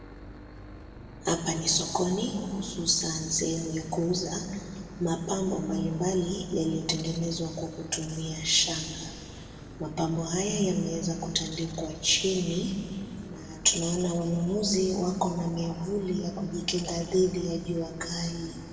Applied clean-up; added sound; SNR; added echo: none; Engine / Boat, Water vehicle; 15 dB; reverberation time 2.0 s.